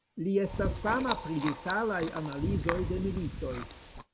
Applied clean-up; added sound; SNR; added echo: none; Chewing, mastication; 3 dB; none.